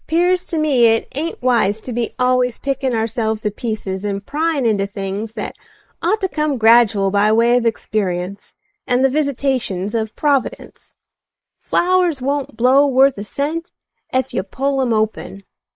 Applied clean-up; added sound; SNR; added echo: neural mask model Resemble Enhance denoiser.